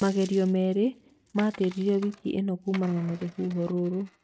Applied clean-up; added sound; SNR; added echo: neural mask model RNNoise.